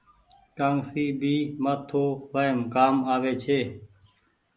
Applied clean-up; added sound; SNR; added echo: none; none; none; none.